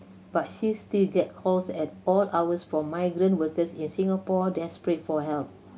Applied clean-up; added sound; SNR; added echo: none; none; none; none.